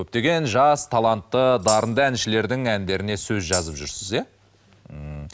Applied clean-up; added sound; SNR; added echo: none; Tambourine; 10 dB; none.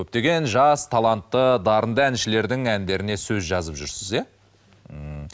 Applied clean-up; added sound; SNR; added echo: none; none; none; none.